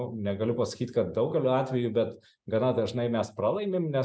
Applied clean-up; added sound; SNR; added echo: none; none; none; none.